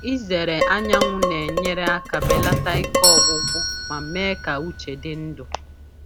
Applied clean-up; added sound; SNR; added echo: none; Doorbell + Dishes, pots, and pans; -3 dB; none.